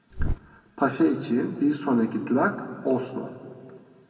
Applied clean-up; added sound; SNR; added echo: none; Bird; 8 dB; reverberation time 1.9 s.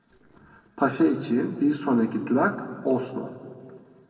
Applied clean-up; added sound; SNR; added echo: neural separator model SepFormer DNS4.